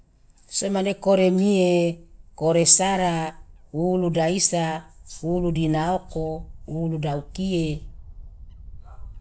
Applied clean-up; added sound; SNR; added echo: none; Wind / Bird; 18 dB; none.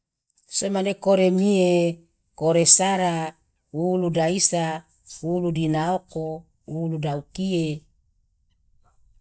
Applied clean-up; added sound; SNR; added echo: neural mask model DeepFilterNet 3.